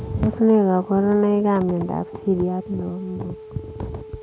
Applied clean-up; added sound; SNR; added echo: none; Wind instrument, woodwind instrument; 18 dB; none.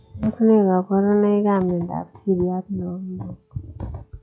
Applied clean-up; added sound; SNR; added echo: classical method log-MMSE.